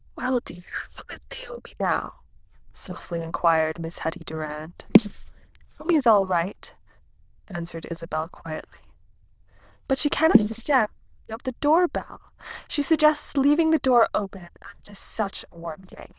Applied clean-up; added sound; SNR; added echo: neural diffusion model UNIVERSE++.